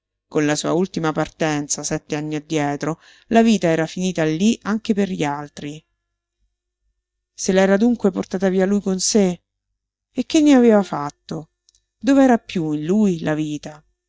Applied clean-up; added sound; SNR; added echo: neural mask model DeepFilterNet 3.